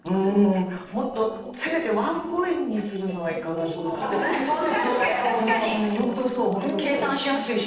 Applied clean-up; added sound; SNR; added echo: neural separator model SepFormer DNS4.